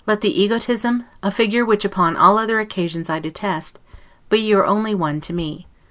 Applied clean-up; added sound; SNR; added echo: none; none; none; none.